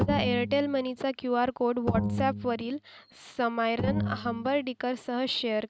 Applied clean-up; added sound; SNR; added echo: neural mask model RNNoise.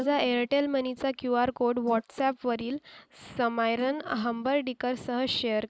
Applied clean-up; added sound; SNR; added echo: neural mask model Resemble Enhance denoiser.